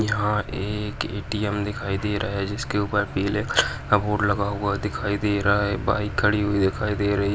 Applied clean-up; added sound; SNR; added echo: none; none; none; none.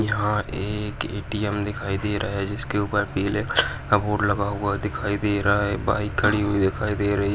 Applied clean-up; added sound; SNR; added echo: none; Cutlery, silverware; 9 dB; none.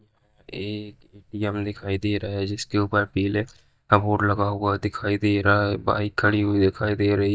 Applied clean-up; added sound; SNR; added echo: neural mask model DeepFilterNet 3.